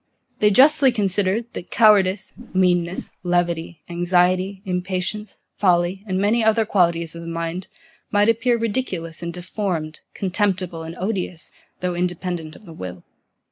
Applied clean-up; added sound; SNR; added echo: neural mask model Resemble Enhance denoiser.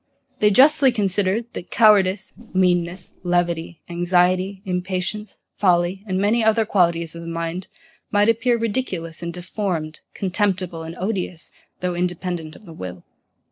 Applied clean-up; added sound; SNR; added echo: neural separator model SepFormer DNS4.